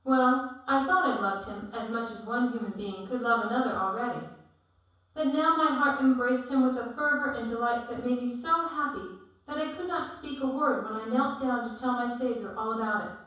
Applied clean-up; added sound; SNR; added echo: none; none; none; reverberation time 0.7 s.